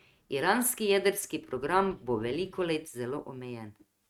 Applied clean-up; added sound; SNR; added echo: neural mask model RNNoise.